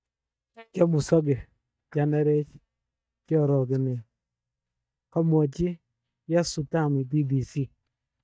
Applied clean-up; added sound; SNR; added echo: neural mask model DeepFilterNet 3.